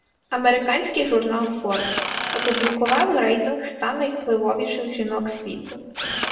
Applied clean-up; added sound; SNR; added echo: none; Drill; 7 dB; reverberation time 0.9 s.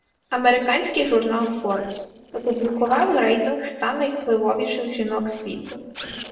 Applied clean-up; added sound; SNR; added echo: neural separator model SepFormer DNS4.